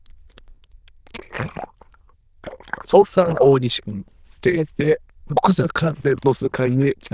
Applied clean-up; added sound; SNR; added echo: neural diffusion model UNIVERSE++.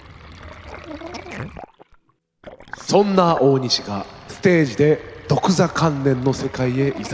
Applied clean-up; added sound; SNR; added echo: none; Sink (filling or washing); 17 dB; none.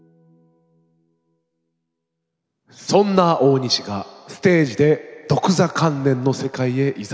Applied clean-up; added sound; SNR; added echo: none; none; none; none.